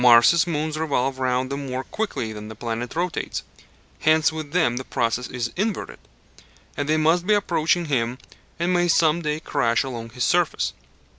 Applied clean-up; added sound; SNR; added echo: none; none; none; none.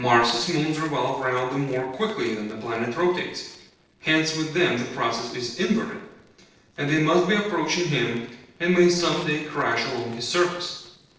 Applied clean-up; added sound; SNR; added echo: neural separator model SepFormer DNS4.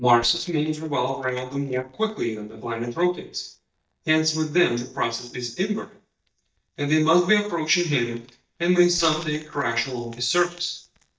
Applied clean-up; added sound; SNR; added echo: neural mask model DeepFilterNet 3.